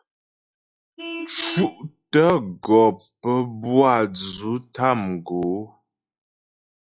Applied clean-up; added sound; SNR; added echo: classical method log-MMSE.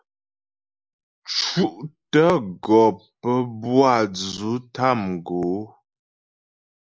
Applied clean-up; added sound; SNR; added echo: neural mask model Resemble Enhance denoiser.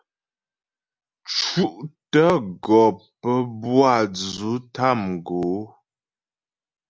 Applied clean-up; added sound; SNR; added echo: none; none; none; none.